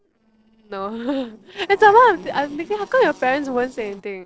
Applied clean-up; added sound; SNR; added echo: neural separator model SepFormer DNS4.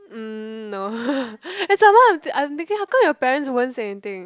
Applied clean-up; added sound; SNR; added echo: none; none; none; none.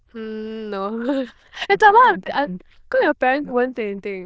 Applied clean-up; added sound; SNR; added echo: neural diffusion model UNIVERSE++.